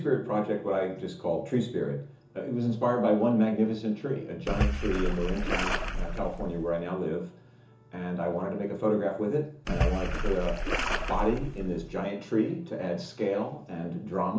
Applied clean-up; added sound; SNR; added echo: none; Splash, splatter; 0 dB; reverberation time 0.7 s.